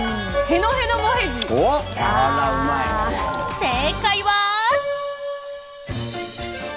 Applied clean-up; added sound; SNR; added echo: none; Piano; 10 dB; none.